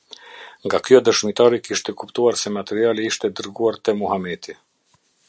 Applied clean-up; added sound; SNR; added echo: none; none; none; none.